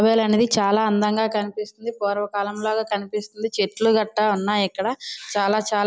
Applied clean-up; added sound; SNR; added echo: none; none; none; none.